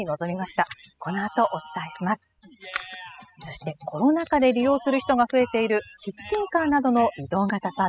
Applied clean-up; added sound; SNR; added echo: classical method spectral subtraction.